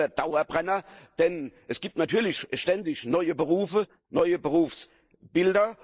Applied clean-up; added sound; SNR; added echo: neural mask model Resemble Enhance denoiser.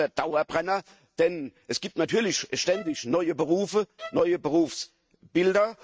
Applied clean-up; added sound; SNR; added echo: neural mask model RNNoise.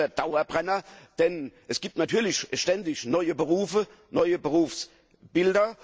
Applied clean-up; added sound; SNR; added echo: none; none; none; none.